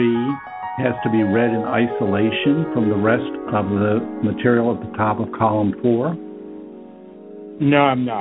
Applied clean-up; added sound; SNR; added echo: none; Piano; 9 dB; none.